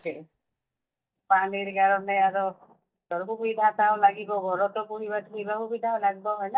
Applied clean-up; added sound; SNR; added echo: neural mask model DeepFilterNet 3.